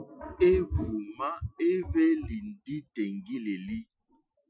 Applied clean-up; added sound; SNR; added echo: classical method Wiener filter.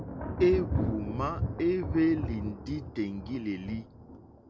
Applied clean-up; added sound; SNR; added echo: none; Thunder; 4 dB; none.